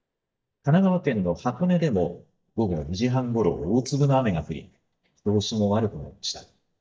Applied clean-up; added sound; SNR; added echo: neural mask model DeepFilterNet 3.